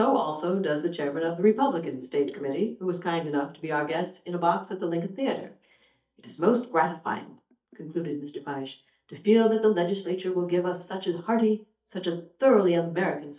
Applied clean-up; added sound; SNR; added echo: neural mask model DeepFilterNet 3.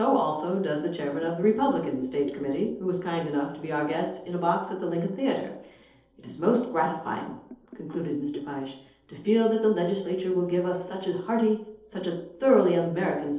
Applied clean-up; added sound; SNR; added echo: neural separator model SepFormer DNS4.